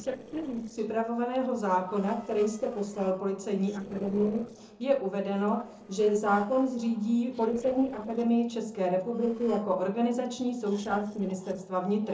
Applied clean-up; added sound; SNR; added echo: neural separator model SepFormer DNS4.